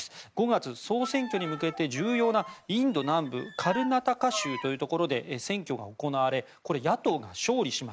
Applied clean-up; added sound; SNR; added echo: none; Bowed string instrument; 11 dB; none.